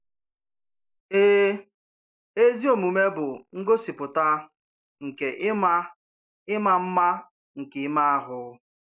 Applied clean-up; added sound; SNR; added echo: neural mask model Resemble Enhance denoiser.